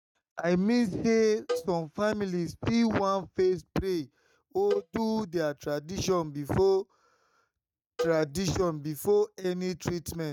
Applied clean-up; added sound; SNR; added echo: neural mask model RNNoise.